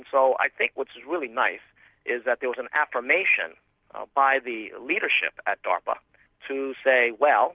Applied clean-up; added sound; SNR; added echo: none; none; none; none.